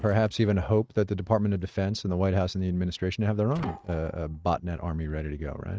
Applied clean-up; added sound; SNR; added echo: neural mask model RNNoise.